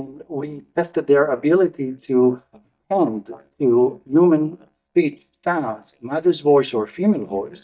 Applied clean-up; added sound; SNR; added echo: neural mask model DeepFilterNet 3.